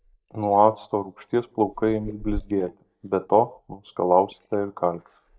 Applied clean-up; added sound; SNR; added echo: neural mask model DeepFilterNet 3.